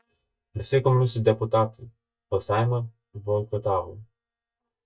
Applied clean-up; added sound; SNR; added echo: neural mask model DeepFilterNet 3.